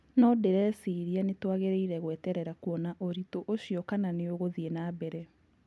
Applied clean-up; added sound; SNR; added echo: none; none; none; none.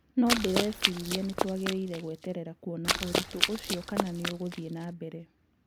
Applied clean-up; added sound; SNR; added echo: none; Run; 0 dB; none.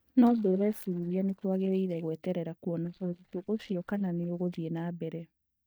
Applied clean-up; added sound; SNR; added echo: neural mask model DeepFilterNet 3.